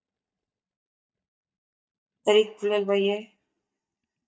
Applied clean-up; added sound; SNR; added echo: neural mask model DeepFilterNet 3.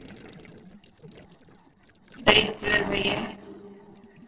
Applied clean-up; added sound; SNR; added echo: neural separator model SepFormer DNS4.